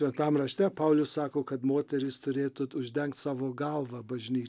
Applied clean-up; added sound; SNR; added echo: none; none; none; none.